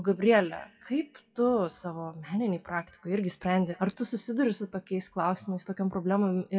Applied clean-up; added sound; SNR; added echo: classical method WPE with log-MMSE.